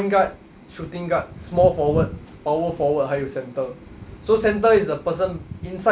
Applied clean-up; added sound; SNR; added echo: none; none; none; none.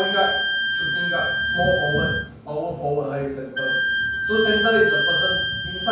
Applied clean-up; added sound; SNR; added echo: none; Wind instrument, woodwind instrument; -1 dB; reverberation time 0.5 s.